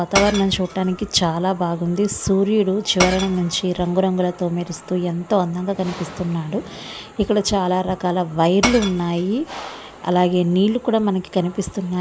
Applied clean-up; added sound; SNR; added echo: none; Shatter / Crushing; 10 dB; none.